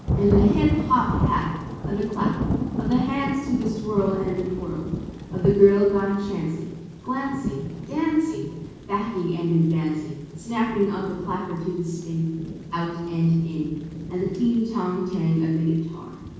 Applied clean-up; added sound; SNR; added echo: none; Thunder / Rain; 6 dB; reverberation time 1.2 s.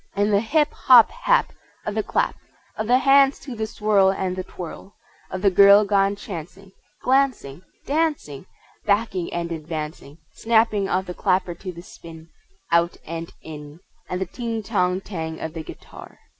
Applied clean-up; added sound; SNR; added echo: none; none; none; none.